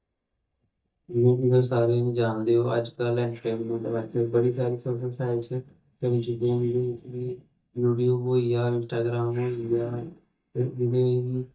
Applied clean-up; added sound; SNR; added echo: neural mask model DeepFilterNet 3.